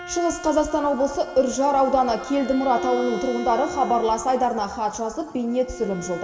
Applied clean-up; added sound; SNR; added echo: none; Bowed string instrument; 12 dB; reverberation time 2.3 s.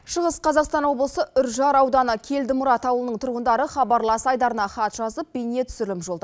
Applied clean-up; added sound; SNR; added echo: none; none; none; none.